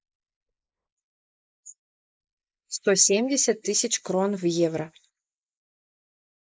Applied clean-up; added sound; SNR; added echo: neural mask model Resemble Enhance denoiser.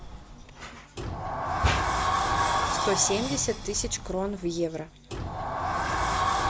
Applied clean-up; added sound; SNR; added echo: none; Sliding door; -3 dB; none.